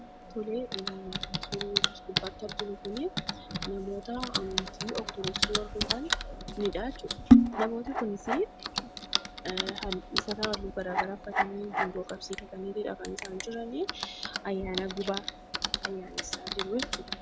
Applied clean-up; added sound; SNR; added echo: none; Typing; -5 dB; none.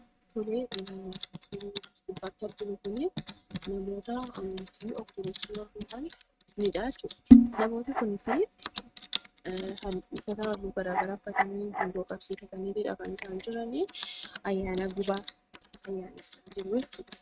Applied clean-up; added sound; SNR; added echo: neural mask model RNNoise.